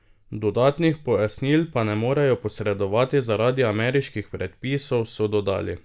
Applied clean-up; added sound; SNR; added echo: none; none; none; none.